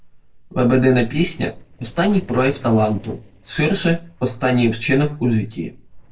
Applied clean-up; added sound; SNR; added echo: neural separator model SepFormer DNS4.